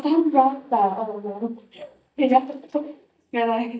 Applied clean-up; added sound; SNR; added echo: neural mask model DeepFilterNet 3.